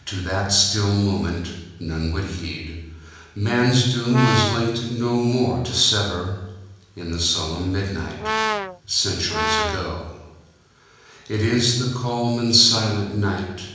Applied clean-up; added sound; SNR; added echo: none; Brass instrument; 3 dB; reverberation time 1.0 s.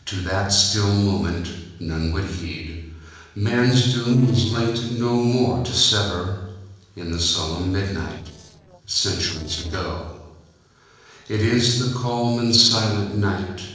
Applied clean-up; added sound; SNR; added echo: neural separator model SepFormer DNS4.